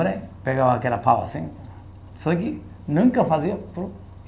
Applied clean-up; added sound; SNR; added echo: none; Bus; 18 dB; reverberation time 0.5 s.